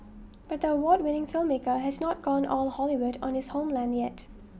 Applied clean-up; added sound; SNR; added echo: none; none; none; none.